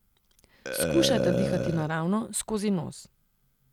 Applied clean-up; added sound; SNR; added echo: none; Burping, eructation; 1 dB; none.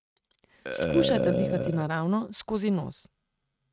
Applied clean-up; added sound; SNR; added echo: neural mask model RNNoise.